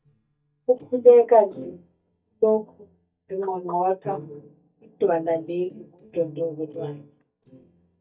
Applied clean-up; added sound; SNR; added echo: neural mask model DeepFilterNet 3.